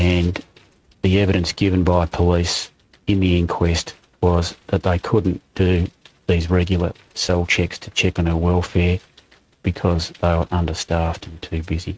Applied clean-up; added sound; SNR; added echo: neural mask model RNNoise.